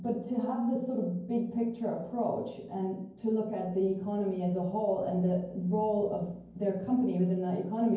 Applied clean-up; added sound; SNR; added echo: none; none; none; reverberation time 0.9 s.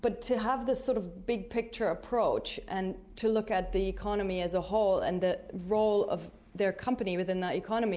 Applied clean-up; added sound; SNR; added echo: none; none; none; none.